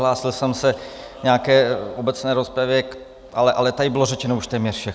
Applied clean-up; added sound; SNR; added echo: none; none; none; none.